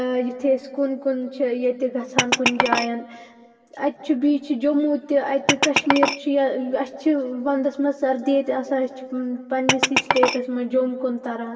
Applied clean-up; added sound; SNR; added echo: none; Glass; 4 dB; reverberation time 1.7 s.